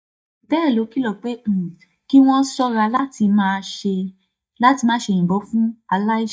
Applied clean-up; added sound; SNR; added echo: neural mask model DeepFilterNet 3.